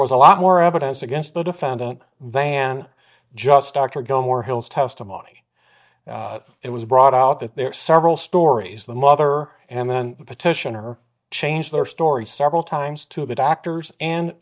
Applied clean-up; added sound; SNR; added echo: neural mask model DeepFilterNet 3.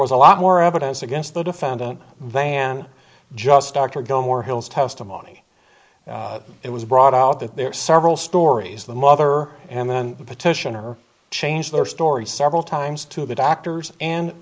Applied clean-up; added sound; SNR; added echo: neural mask model Resemble Enhance denoiser.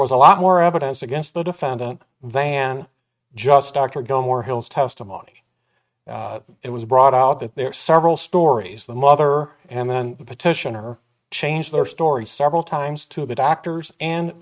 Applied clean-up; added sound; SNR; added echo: neural mask model RNNoise.